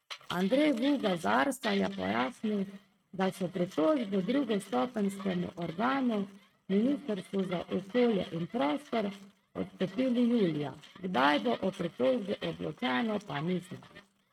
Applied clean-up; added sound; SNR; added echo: neural mask model RNNoise.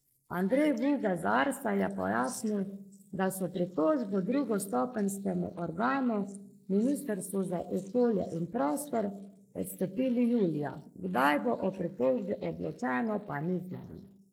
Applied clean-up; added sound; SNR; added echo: neural mask model Resemble Enhance denoiser.